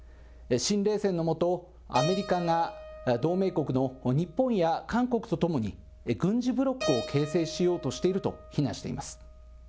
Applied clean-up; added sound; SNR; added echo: none; Keyboard (musical); 14 dB; none.